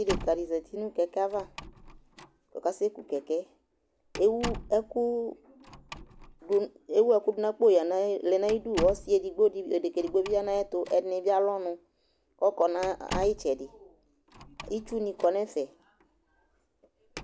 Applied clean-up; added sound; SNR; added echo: none; Slam; 15 dB; none.